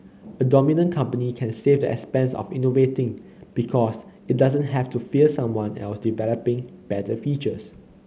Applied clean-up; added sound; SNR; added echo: none; none; none; none.